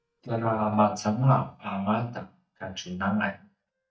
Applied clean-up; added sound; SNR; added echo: neural mask model DeepFilterNet 3.